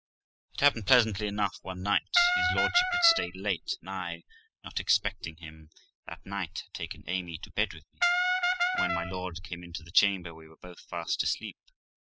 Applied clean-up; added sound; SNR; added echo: classical method spectral subtraction.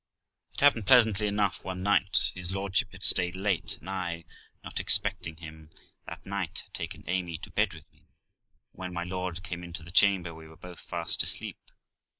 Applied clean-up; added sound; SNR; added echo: neural mask model Resemble Enhance denoiser.